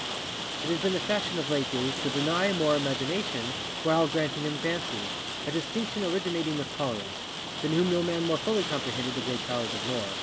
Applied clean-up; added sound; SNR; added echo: none; Rain; 4 dB; none.